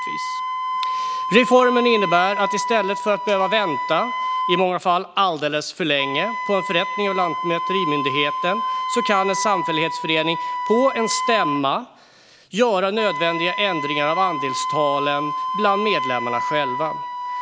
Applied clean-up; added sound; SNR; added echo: none; Wind instrument, woodwind instrument; 4 dB; none.